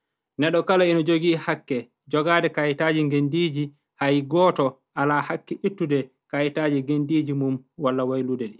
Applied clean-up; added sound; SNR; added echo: none; none; none; none.